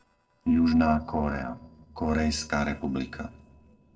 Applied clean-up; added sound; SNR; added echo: neural separator model SepFormer DNS4.